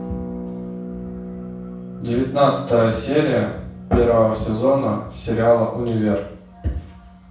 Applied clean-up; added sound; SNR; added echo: none; Harp; 14 dB; reverberation time 0.6 s.